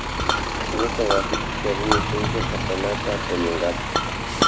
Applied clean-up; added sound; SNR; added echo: none; Bus + Chink, clink; -3 dB; none.